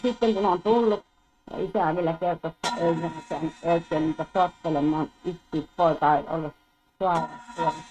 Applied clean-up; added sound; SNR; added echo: neural mask model RNNoise.